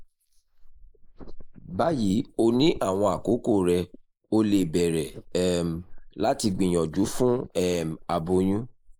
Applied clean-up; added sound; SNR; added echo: neural mask model Resemble Enhance denoiser.